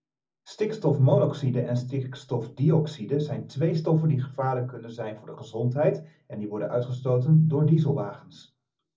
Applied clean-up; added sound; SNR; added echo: none; none; none; reverberation time 0.4 s.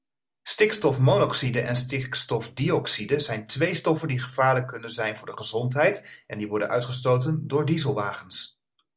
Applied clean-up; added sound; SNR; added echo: none; none; none; none.